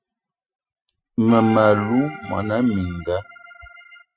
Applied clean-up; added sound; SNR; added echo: classical method spectral subtraction.